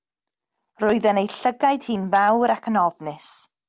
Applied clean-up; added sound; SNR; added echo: none; none; none; none.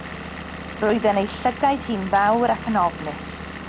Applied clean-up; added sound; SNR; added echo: none; Engine / Vehicle; 11 dB; none.